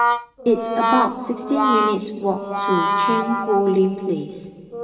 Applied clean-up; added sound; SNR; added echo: none; Brass instrument; 1 dB; reverberation time 2.6 s.